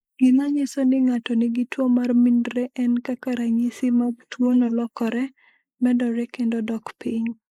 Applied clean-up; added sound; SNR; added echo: neural mask model Resemble Enhance denoiser.